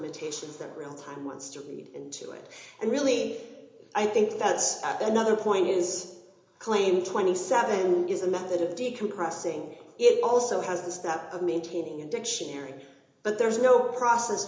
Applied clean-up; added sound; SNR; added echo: none; none; none; reverberation time 0.8 s.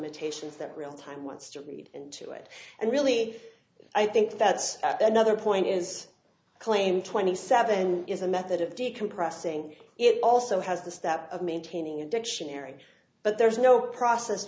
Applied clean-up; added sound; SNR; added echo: none; none; none; none.